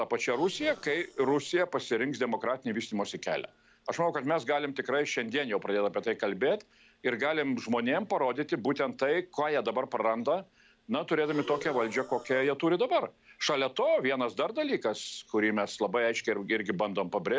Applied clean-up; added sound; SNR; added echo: neural separator model SepFormer DNS4.